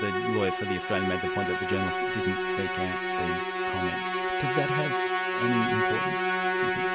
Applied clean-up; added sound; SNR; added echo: none; Musical instrument; -5 dB; none.